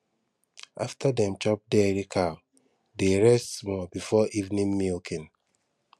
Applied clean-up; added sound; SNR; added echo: none; none; none; none.